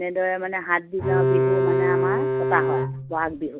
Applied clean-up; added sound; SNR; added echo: none; Bowed string instrument; -5 dB; none.